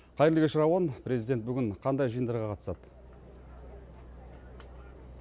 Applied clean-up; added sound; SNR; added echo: none; none; none; none.